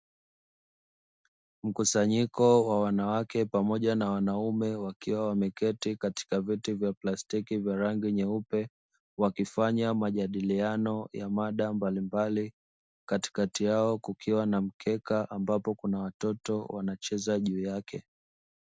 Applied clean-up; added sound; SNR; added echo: none; none; none; none.